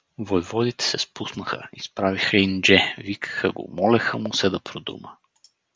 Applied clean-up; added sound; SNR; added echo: none; none; none; none.